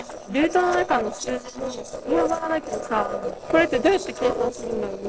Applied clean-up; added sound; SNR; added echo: neural separator model SepFormer DNS4.